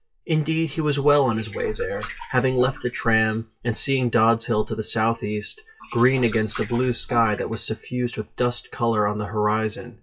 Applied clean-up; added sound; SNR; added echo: classical method WPE with log-MMSE.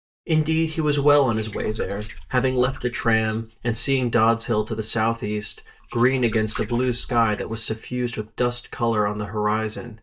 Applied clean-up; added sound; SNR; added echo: neural mask model DeepFilterNet 3.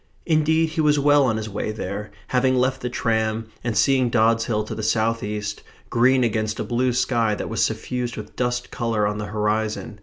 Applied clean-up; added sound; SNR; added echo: none; none; none; none.